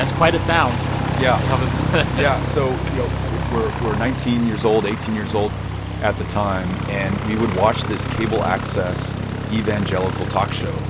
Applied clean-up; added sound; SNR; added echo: none; Aircraft; 1 dB; reverberation time 0.3 s.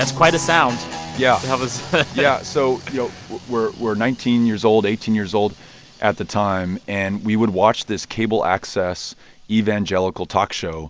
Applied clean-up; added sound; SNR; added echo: none; none; none; none.